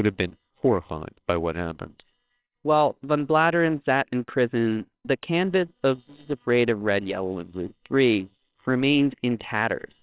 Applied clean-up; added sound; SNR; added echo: neural separator model SepFormer WHAMR!.